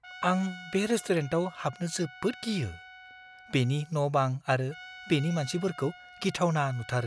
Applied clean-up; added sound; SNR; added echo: none; Trumpet; 19 dB; none.